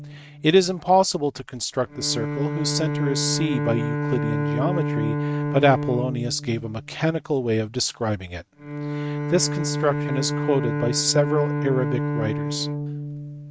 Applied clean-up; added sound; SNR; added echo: neural mask model RNNoise.